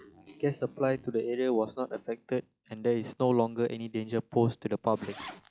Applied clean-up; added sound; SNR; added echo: classical method log-MMSE.